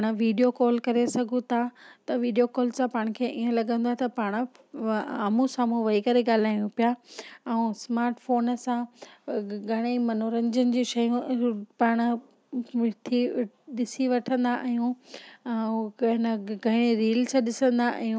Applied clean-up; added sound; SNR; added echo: none; none; none; none.